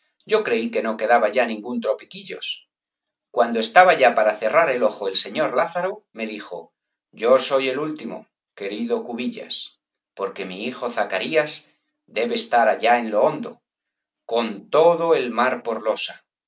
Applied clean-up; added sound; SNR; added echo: none; none; none; none.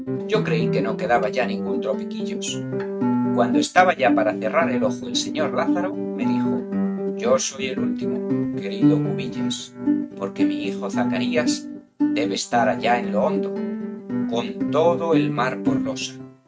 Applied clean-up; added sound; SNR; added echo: neural mask model RNNoise.